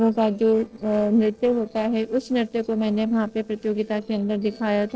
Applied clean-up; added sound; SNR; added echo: neural separator model SepFormer DNS4.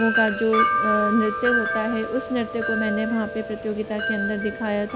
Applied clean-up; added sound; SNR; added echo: none; Wind chime; 1 dB; none.